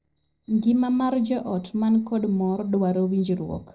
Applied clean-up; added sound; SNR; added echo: neural separator model SepFormer DNS4.